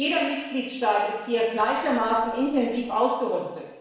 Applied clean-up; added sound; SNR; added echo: neural separator model SepFormer DNS4.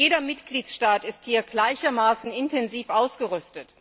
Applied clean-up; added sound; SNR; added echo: none; none; none; none.